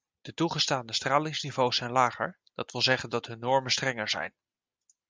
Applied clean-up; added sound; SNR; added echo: none; none; none; none.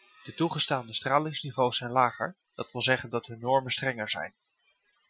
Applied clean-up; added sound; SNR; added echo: classical method Wiener filter.